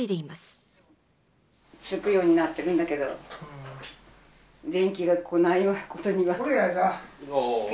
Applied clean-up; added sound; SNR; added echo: none; none; none; none.